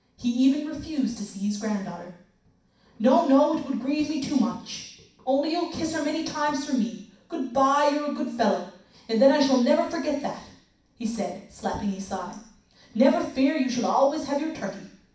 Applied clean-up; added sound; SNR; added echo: none; none; none; reverberation time 0.6 s.